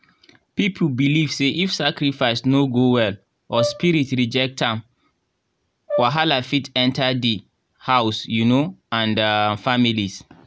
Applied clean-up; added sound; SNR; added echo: none; Brass instrument; 9 dB; none.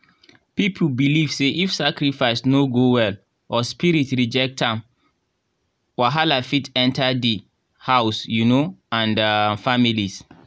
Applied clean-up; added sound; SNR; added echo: none; none; none; none.